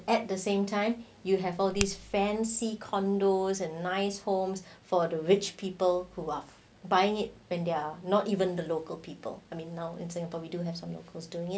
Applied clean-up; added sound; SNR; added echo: none; Finger snapping; 7 dB; none.